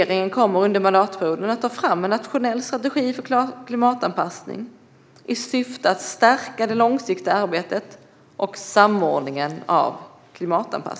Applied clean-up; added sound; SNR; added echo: none; none; none; none.